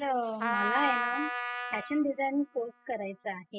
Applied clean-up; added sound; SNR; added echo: classical method spectral subtraction.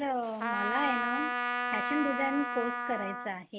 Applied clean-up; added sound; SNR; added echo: none; Trumpet; 0 dB; none.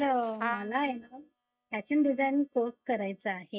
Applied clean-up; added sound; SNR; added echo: neural mask model DeepFilterNet 3.